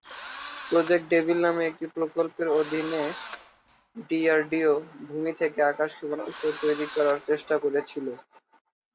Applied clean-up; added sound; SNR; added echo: none; Engine / Drill; 11 dB; none.